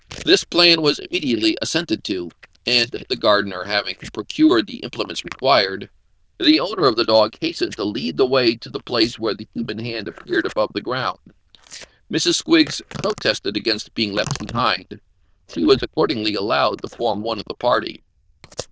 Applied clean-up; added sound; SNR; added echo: neural diffusion model UNIVERSE++.